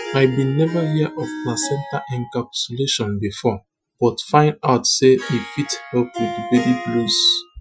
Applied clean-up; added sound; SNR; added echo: classical method Wiener filter.